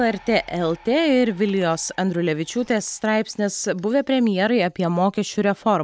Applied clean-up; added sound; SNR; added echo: none; none; none; none.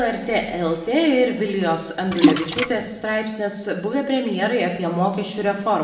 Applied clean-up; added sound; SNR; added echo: none; Splash, splatter; 0 dB; reverberation time 0.9 s.